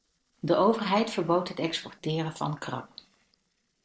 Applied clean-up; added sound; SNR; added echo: neural separator model SepFormer DNS4.